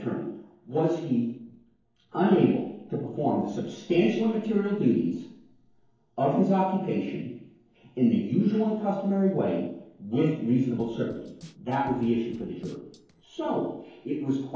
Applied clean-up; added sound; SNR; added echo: neural separator model SepFormer DNS4.